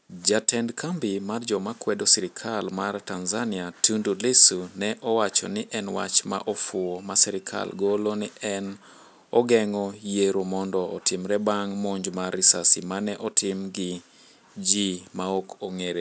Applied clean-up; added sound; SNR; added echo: none; none; none; none.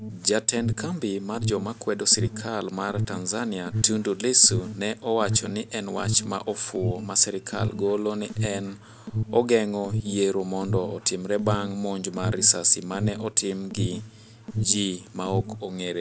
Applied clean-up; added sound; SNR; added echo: none; Alarm; 7 dB; none.